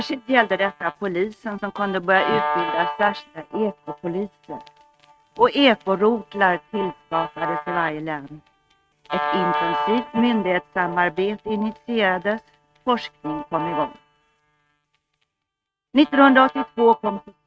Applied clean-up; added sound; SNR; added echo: neural mask model RNNoise.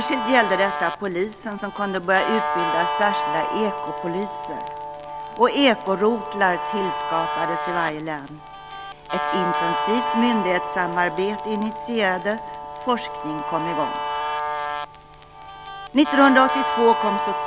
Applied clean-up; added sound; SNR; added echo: none; Guitar; 3 dB; none.